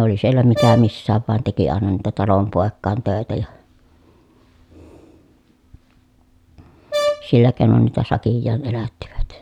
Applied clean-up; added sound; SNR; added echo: none; Brass instrument; 6 dB; none.